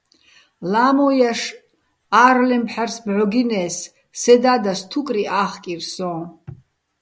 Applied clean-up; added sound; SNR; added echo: none; none; none; none.